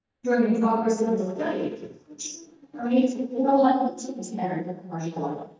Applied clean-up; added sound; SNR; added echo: neural mask model DeepFilterNet 3.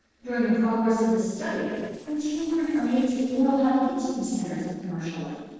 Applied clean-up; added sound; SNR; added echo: neural separator model SepFormer DNS4.